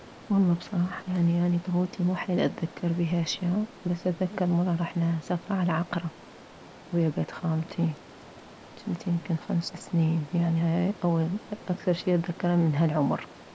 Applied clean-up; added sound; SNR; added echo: none; Stream; 20 dB; none.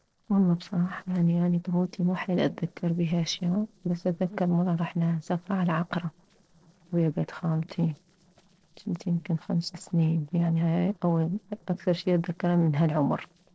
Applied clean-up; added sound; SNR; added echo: neural separator model SepFormer DNS4.